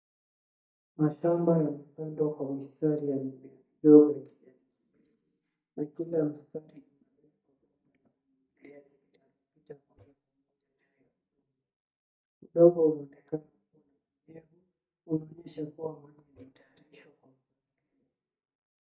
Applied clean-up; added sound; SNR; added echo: neural mask model DeepFilterNet 3.